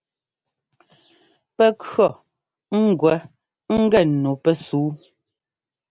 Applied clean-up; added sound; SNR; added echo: none; none; none; none.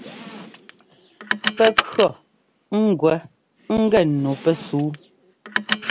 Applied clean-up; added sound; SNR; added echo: none; Car; 8 dB; none.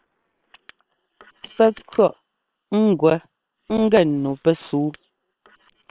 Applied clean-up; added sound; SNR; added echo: neural separator model SepFormer WHAM!.